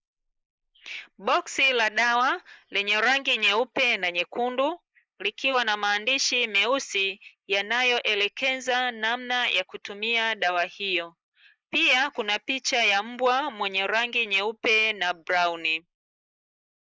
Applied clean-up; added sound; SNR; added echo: neural mask model Resemble Enhance denoiser.